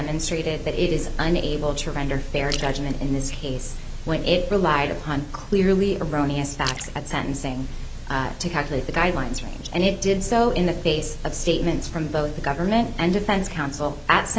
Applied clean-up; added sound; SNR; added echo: none; Splash, splatter; 17 dB; none.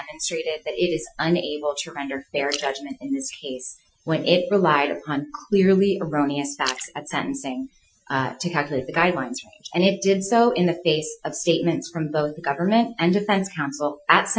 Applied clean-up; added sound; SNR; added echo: classical method Wiener filter.